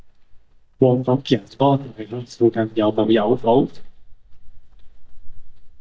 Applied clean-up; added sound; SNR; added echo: neural mask model DeepFilterNet 3.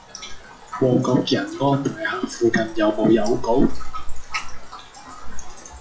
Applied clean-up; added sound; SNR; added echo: classical method WPE with log-MMSE.